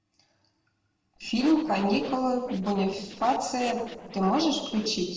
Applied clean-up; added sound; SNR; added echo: neural separator model SepFormer DNS4.